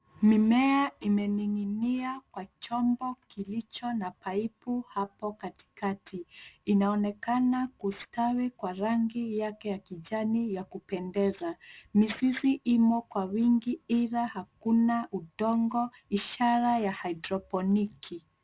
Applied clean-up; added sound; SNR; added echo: none; none; none; none.